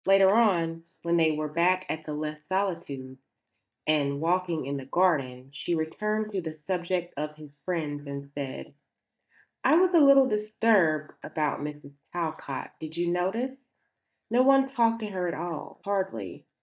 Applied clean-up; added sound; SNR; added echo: neural mask model DeepFilterNet 3.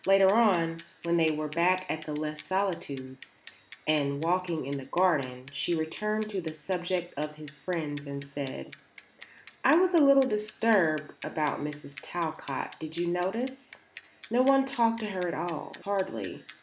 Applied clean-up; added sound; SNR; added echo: none; Bicycle; 3 dB; none.